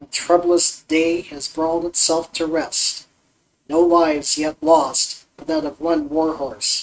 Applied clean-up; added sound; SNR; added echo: neural mask model RNNoise.